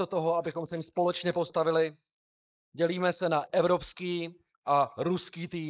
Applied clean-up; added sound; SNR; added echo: neural mask model Resemble Enhance denoiser.